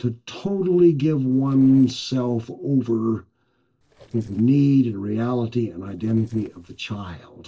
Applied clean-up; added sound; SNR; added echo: neural separator model SepFormer DNS4.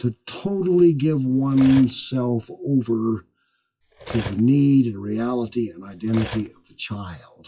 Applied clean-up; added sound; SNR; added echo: classical method WPE with log-MMSE.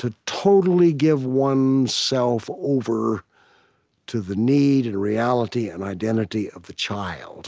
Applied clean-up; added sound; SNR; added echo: none; none; none; none.